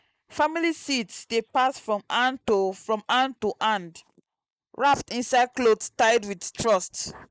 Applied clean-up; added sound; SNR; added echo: neural mask model Resemble Enhance denoiser.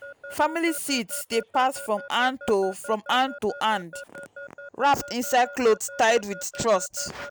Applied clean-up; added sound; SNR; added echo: none; Alarm / Keyboard (musical); 16 dB; none.